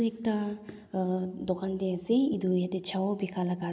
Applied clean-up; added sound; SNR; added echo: none; none; none; none.